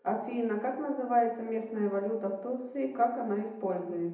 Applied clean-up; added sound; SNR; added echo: none; none; none; reverberation time 0.8 s.